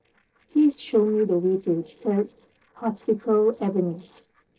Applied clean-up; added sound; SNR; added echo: neural separator model SepFormer DNS4.